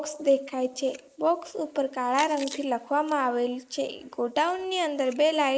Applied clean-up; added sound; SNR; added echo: neural mask model Resemble Enhance denoiser.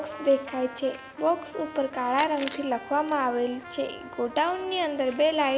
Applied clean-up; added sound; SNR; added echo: none; Trumpet + Chewing, mastication; 15 dB; none.